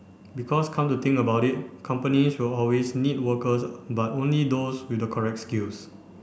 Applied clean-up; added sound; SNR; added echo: none; none; none; none.